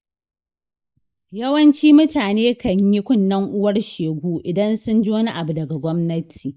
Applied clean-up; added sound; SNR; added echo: neural mask model Resemble Enhance denoiser.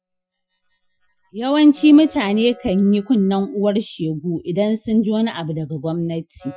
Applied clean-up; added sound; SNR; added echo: classical method Wiener filter.